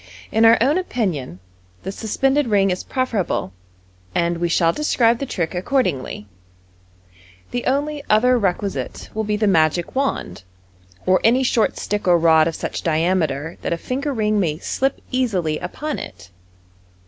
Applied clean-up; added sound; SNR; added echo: none; Wind; 16 dB; none.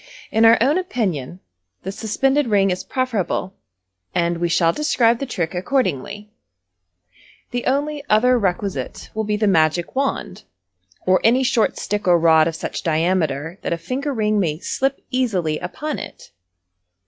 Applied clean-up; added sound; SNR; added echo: classical method log-MMSE.